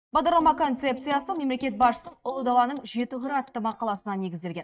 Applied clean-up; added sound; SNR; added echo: neural mask model DeepFilterNet 3.